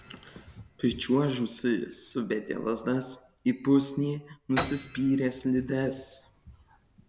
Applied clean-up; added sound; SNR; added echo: none; Piano; 14 dB; none.